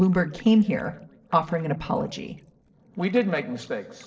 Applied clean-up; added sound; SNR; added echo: neural separator model SepFormer DNS4.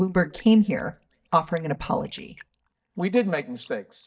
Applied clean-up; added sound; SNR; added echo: neural mask model DeepFilterNet 3.